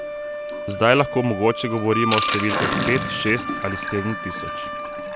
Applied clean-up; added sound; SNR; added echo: none; Sink (filling or washing) + Wind instrument, woodwind instrument; 3 dB; none.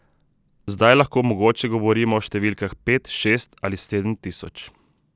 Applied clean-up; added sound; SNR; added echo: none; none; none; none.